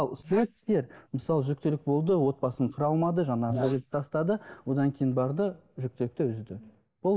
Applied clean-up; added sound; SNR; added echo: neural mask model Resemble Enhance denoiser.